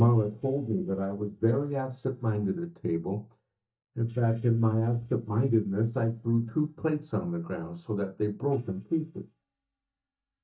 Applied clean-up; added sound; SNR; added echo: neural mask model DeepFilterNet 3.